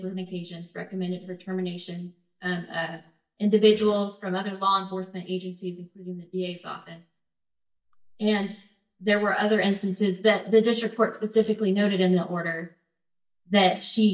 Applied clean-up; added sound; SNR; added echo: neural mask model DeepFilterNet 3.